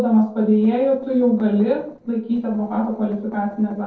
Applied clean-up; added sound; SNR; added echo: neural separator model SepFormer DNS4.